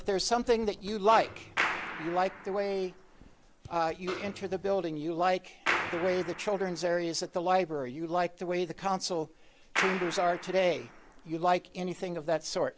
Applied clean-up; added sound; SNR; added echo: none; Clapping + Snare drum; 9 dB; none.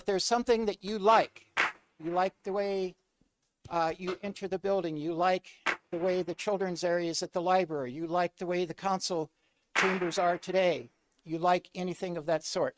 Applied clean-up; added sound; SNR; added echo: neural mask model RNNoise.